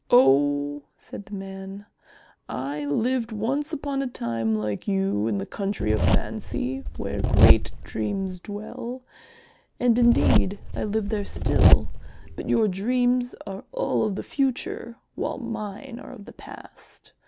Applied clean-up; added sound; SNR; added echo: none; Zipper (clothing); -5 dB; none.